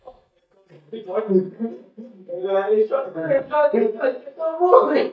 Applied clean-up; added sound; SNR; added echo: neural mask model DeepFilterNet 3.